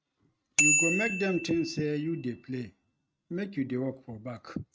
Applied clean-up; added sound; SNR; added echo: neural mask model RNNoise.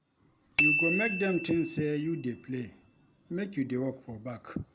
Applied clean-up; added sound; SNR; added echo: none; Bicycle bell; -1 dB; none.